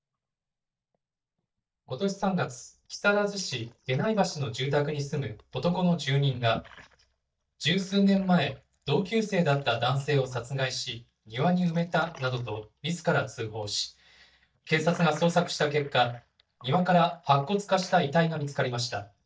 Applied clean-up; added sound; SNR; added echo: neural mask model DeepFilterNet 3.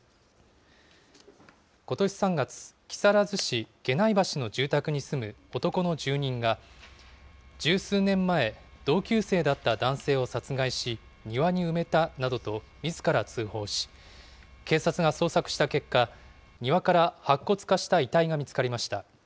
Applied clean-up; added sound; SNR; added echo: none; none; none; none.